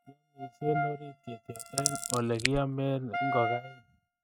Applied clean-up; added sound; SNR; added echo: neural mask model RNNoise.